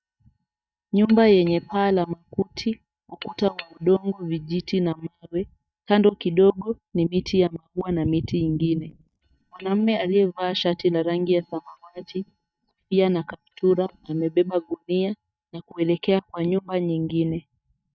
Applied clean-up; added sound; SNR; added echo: neural mask model DeepFilterNet 3.